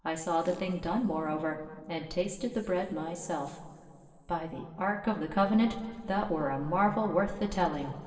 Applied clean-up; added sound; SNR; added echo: neural separator model SepFormer DNS4.